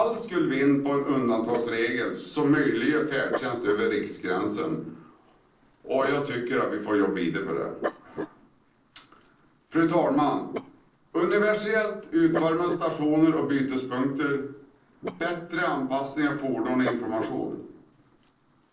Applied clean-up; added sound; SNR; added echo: neural separator model SepFormer DNS4.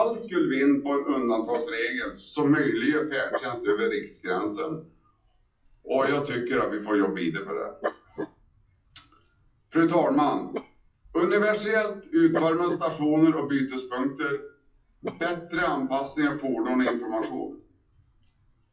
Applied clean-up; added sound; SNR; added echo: classical method WPE with log-MMSE.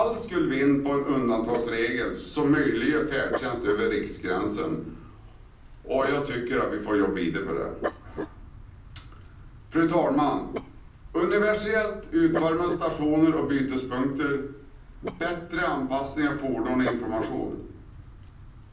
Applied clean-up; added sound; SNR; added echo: none; Dog; 13 dB; reverberation time 0.6 s.